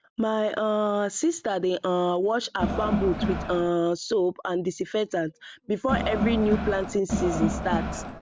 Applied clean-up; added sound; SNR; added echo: none; Crowd; 2 dB; none.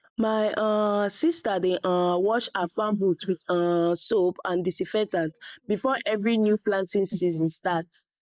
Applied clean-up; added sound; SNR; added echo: neural mask model Resemble Enhance denoiser.